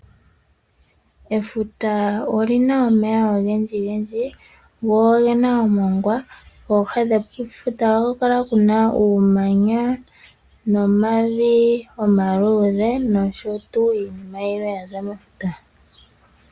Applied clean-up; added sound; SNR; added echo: none; none; none; none.